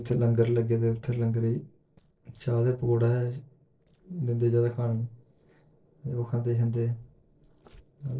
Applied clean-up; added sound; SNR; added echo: neural separator model SepFormer DNS4.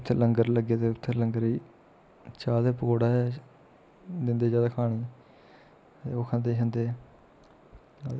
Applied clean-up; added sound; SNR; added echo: none; none; none; none.